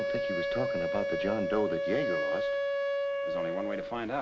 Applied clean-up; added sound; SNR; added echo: none; Wind instrument, woodwind instrument; -3 dB; none.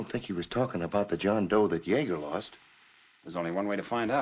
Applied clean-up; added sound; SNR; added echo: neural mask model Resemble Enhance denoiser.